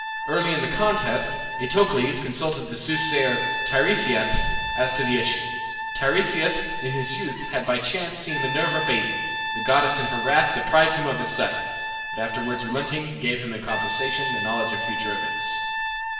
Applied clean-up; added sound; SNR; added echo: none; Brass instrument; 4 dB; reverberation time 1.2 s.